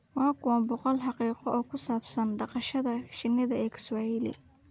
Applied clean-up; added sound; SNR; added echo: none; none; none; none.